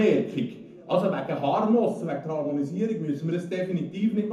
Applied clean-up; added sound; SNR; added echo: none; none; none; reverberation time 0.6 s.